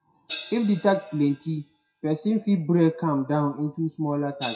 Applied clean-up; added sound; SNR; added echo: classical method WPE with log-MMSE.